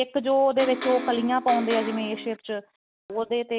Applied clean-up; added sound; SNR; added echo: none; Electric guitar; 8 dB; none.